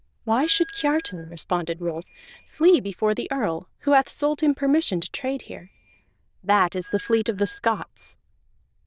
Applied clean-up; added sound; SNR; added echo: neural diffusion model UNIVERSE++.